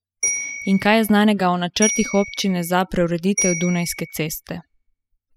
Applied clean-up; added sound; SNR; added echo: classical method spectral subtraction.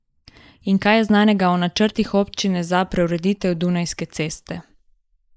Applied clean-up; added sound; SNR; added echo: neural mask model Resemble Enhance denoiser.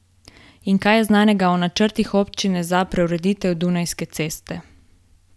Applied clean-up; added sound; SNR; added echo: none; none; none; none.